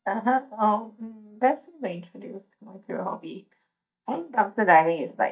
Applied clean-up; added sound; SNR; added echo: neural mask model DeepFilterNet 3.